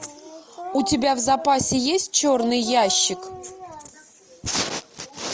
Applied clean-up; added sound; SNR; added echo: none; none; none; none.